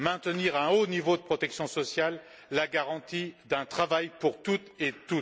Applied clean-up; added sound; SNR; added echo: none; none; none; none.